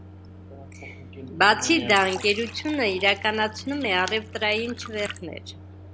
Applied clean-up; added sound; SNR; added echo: none; Fill (with liquid) + Microwave oven; 15 dB; none.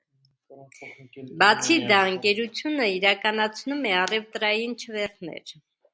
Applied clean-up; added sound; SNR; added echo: none; none; none; none.